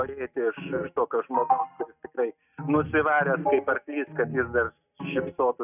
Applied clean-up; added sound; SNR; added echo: neural mask model RNNoise.